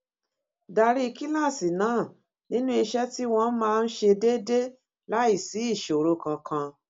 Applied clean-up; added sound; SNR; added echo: none; none; none; none.